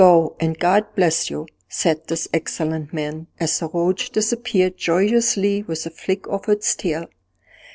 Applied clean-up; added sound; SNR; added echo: neural separator model SepFormer DNS4.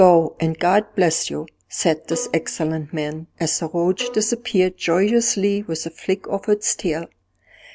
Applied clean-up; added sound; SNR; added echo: none; Bowed string instrument; 15 dB; none.